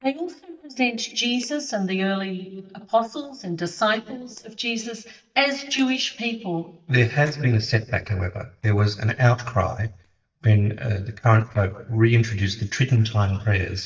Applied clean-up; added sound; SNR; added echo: neural mask model DeepFilterNet 3.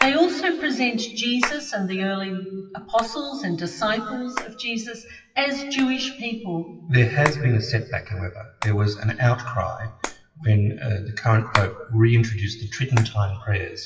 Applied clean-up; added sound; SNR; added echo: classical method WPE with log-MMSE.